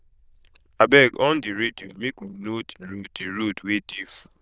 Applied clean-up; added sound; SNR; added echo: neural diffusion model UNIVERSE++.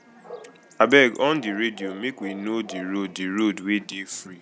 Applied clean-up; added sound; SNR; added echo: none; Bark / Chatter / Chirp, tweet / Livestock, farm animals, working animals; 19 dB; none.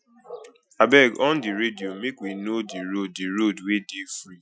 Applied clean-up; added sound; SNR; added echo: classical method Wiener filter.